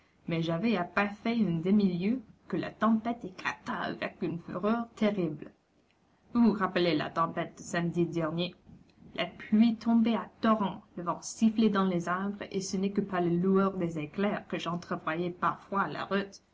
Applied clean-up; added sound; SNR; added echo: none; none; none; none.